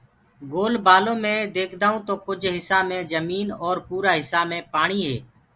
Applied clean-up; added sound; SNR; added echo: none; none; none; none.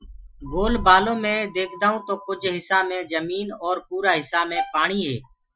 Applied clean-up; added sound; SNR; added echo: classical method Wiener filter.